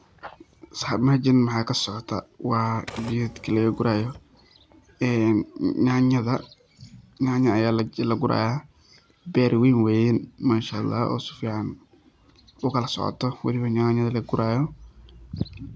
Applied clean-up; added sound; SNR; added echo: none; Typewriter; 19 dB; none.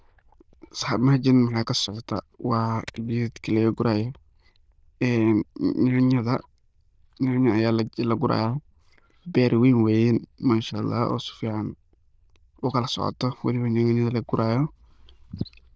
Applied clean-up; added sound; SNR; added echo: neural diffusion model UNIVERSE++.